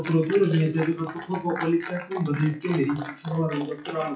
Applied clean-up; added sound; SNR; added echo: classical method WPE with log-MMSE.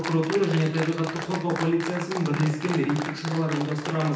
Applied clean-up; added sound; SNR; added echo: none; Applause; 10 dB; reverberation time 0.9 s.